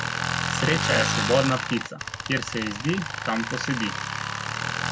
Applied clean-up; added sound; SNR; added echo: none; Tools; 1 dB; none.